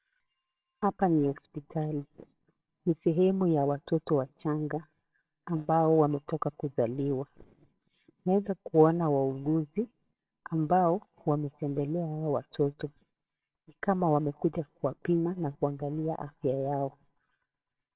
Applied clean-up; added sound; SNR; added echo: neural separator model SepFormer WHAMR!.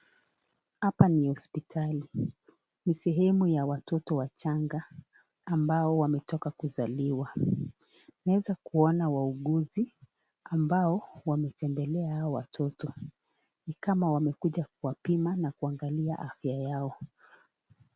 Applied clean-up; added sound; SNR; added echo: none; none; none; none.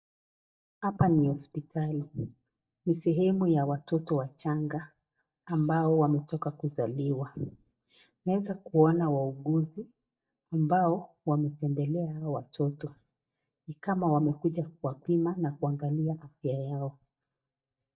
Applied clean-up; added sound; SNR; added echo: neural mask model DeepFilterNet 3.